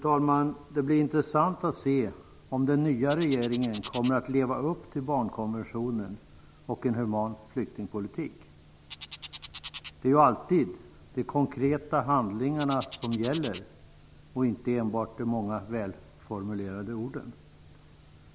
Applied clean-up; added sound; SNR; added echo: none; Bird; 20 dB; none.